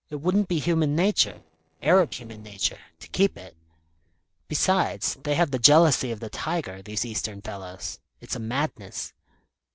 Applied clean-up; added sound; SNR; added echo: neural separator model SepFormer DNS4.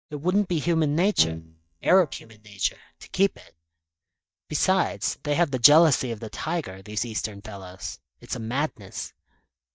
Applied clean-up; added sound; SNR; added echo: neural mask model DeepFilterNet 3.